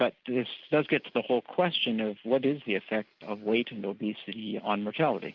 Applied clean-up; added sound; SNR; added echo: none; none; none; none.